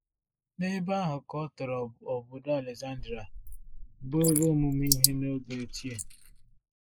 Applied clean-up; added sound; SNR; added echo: neural mask model Resemble Enhance denoiser.